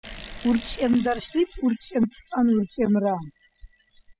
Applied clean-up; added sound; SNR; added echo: classical method spectral subtraction.